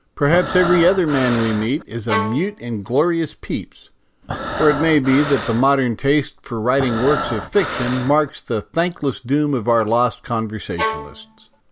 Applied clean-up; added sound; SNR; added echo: none; Breathing + Bowed string instrument; 7 dB; none.